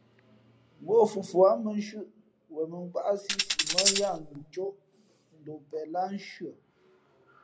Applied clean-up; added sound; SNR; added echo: none; Tambourine; -2 dB; none.